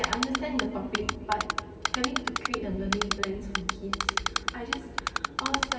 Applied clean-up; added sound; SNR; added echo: none; Typing; -2 dB; reverberation time 2.4 s.